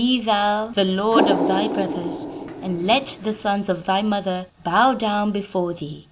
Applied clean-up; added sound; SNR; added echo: none; Water; 4 dB; none.